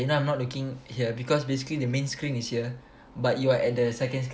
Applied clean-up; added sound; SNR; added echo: none; none; none; none.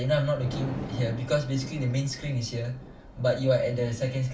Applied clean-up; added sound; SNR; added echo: none; Thunder; 13 dB; reverberation time 0.2 s.